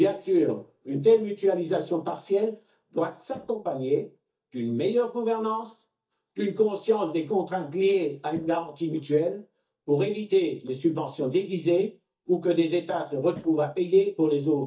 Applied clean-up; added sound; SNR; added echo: neural mask model DeepFilterNet 3.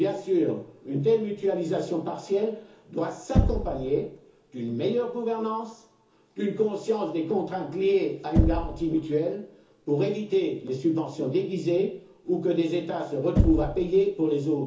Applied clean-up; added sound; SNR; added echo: none; Knock; 6 dB; reverberation time 0.7 s.